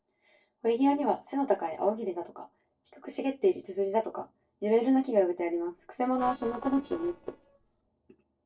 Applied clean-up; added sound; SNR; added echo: neural separator model SepFormer DNS4.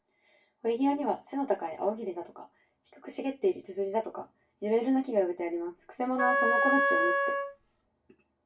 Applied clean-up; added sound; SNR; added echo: none; Wind instrument, woodwind instrument; -3 dB; reverberation time 0.2 s.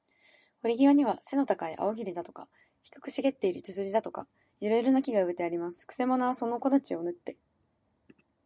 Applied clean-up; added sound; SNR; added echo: none; none; none; none.